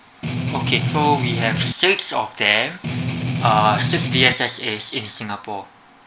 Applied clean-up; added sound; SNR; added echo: none; Strum; 1 dB; none.